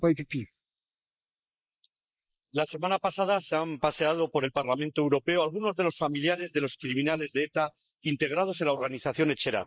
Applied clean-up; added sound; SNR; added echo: neural mask model Resemble Enhance denoiser.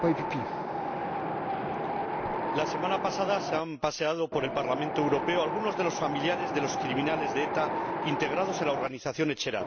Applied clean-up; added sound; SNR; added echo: none; Wind; 1 dB; none.